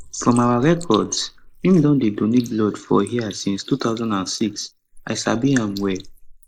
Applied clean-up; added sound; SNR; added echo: neural mask model Resemble Enhance denoiser.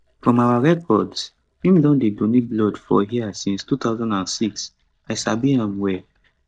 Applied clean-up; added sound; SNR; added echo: neural mask model DeepFilterNet 3.